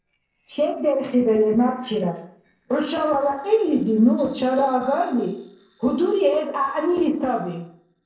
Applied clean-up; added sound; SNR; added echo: neural separator model SepFormer DNS4.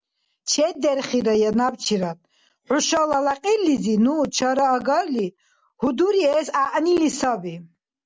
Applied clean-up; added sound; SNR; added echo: none; none; none; none.